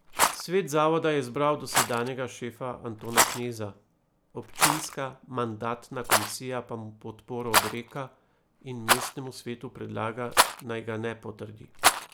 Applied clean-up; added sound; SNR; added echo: none; Rattle; -2 dB; none.